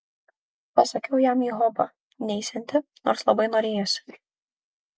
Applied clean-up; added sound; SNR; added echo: none; none; none; none.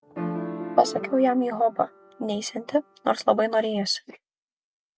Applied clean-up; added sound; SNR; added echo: none; Piano; 11 dB; none.